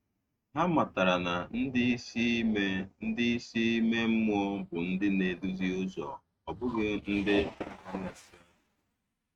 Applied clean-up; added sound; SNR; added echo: neural mask model RNNoise.